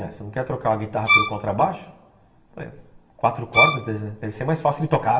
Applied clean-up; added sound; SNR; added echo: none; Bowed string instrument; -3 dB; reverberation time 0.8 s.